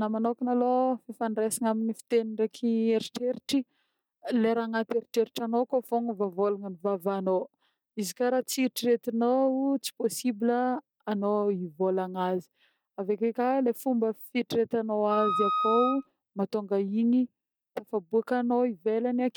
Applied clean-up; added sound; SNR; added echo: none; Wind instrument, woodwind instrument; 1 dB; none.